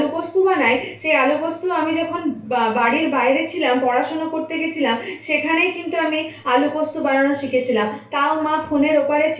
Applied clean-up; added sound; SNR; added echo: none; none; none; reverberation time 0.2 s.